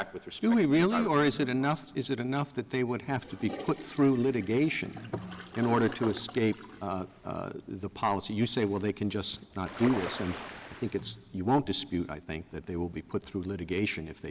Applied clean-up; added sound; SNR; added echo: none; Toilet flush + Ocean; 13 dB; none.